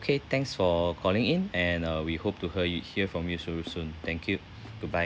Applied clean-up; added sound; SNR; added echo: none; none; none; none.